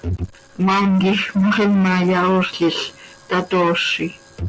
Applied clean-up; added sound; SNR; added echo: none; none; none; none.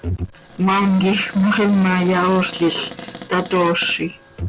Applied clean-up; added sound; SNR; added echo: none; Cupboard open or close; 17 dB; none.